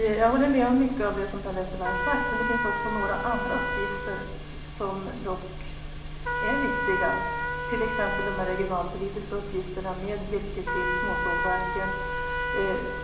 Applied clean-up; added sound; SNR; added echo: none; Trumpet; 3 dB; reverberation time 1.1 s.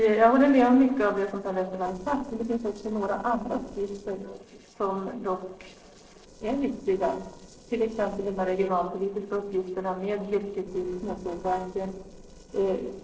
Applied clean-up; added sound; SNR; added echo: neural separator model SepFormer DNS4.